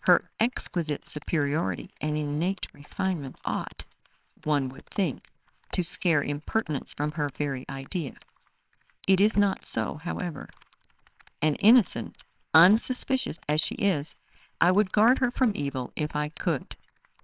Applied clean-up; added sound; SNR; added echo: neural separator model SepFormer WHAMR!.